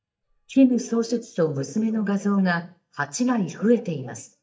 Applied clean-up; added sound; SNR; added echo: neural mask model DeepFilterNet 3.